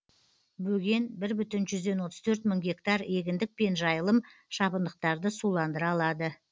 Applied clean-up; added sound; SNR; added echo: none; none; none; none.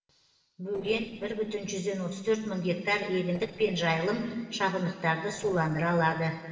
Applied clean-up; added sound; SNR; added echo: neural separator model SepFormer DNS4.